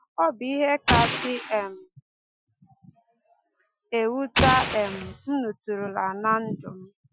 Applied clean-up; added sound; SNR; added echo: classical method Wiener filter.